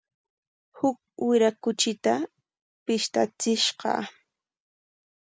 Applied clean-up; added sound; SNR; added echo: none; none; none; none.